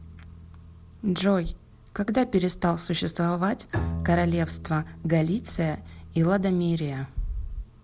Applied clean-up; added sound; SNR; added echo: none; Bowed string instrument; 12 dB; none.